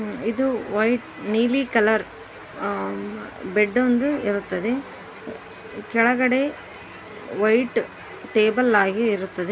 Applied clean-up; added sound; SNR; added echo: none; none; none; none.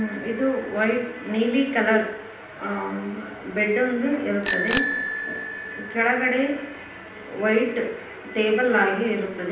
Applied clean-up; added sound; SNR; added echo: none; Bicycle bell; 3 dB; reverberation time 0.9 s.